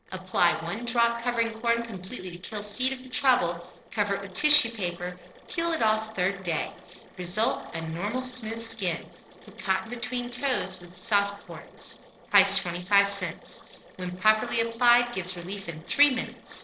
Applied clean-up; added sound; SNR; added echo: neural separator model SepFormer DNS4.